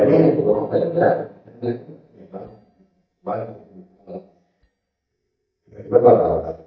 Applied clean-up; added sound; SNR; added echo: neural mask model DeepFilterNet 3.